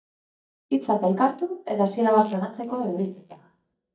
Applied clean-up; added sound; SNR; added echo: neural mask model DeepFilterNet 3.